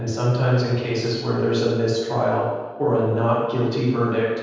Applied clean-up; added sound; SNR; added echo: none; none; none; reverberation time 1.2 s.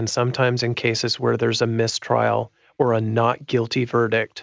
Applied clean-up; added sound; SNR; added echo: none; none; none; none.